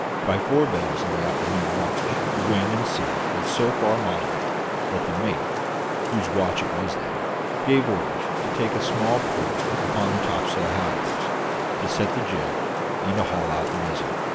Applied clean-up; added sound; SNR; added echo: none; Wind; -3 dB; none.